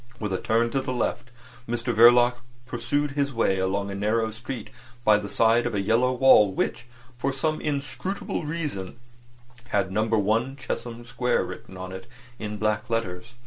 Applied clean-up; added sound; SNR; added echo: none; none; none; none.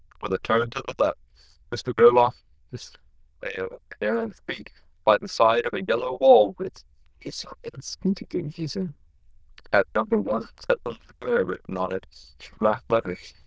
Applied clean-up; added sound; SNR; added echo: neural diffusion model UNIVERSE++.